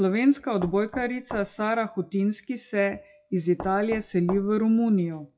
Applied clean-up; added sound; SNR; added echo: classical method WPE with log-MMSE.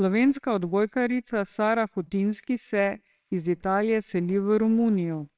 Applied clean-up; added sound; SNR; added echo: neural separator model SepFormer WHAMR!.